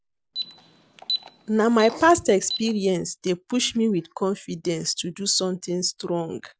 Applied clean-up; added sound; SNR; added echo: none; Alarm; 12 dB; none.